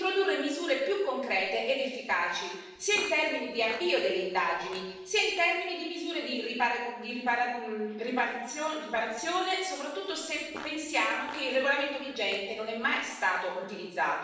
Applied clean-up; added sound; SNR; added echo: none; Fart; 19 dB; reverberation time 0.9 s.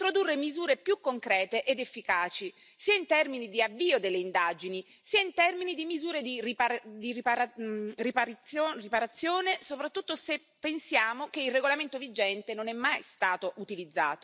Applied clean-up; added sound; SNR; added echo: none; none; none; none.